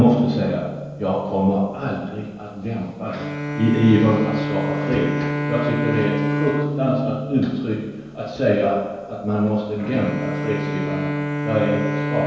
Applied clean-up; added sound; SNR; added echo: none; Bowed string instrument; 4 dB; reverberation time 1.2 s.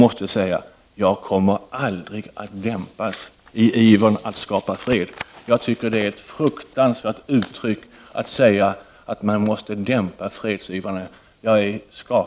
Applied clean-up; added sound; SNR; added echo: none; none; none; none.